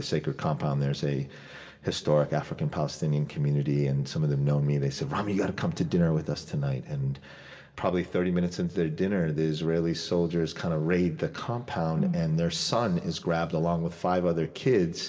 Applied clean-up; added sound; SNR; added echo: none; none; none; reverberation time 1.5 s.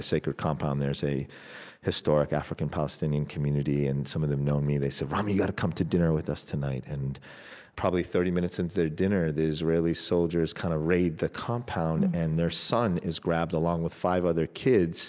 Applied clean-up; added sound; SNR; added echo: none; none; none; none.